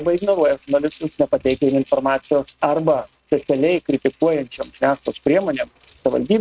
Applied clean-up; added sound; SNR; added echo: neural mask model RNNoise.